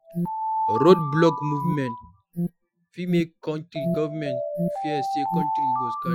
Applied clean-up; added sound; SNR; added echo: classical method Wiener filter.